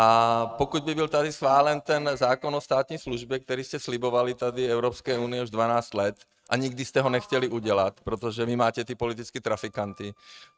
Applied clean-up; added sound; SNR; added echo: neural mask model RNNoise.